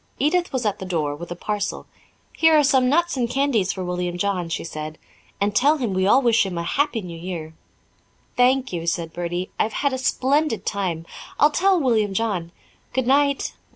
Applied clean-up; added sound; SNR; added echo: none; none; none; none.